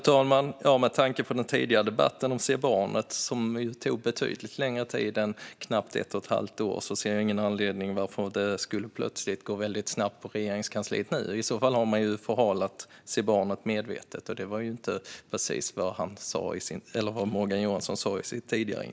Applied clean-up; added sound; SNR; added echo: none; none; none; none.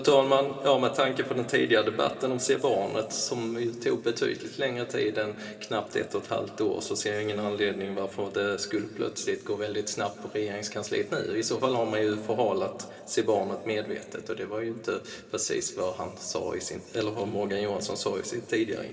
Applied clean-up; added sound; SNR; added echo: none; none; none; reverberation time 2.2 s.